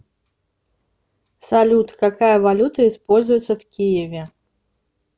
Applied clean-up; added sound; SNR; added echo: none; none; none; none.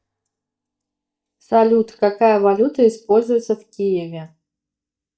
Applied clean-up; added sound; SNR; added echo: neural mask model DeepFilterNet 3.